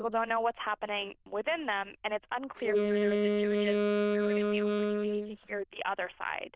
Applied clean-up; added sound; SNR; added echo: neural diffusion model UNIVERSE++.